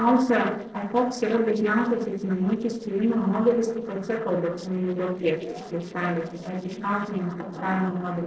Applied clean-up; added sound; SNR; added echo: neural separator model SepFormer DNS4.